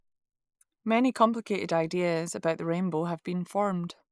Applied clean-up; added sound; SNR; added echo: neural mask model Resemble Enhance denoiser.